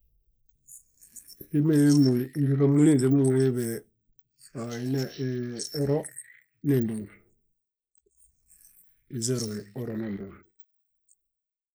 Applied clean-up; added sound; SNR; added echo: neural mask model Resemble Enhance denoiser.